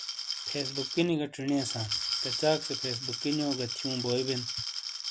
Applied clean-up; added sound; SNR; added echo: none; Glass; 3 dB; none.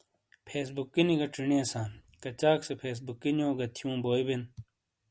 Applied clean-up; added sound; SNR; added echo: none; none; none; none.